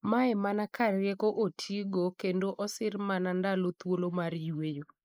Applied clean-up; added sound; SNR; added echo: neural mask model Resemble Enhance denoiser.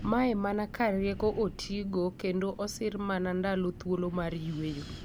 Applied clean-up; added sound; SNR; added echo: none; Wind; 13 dB; none.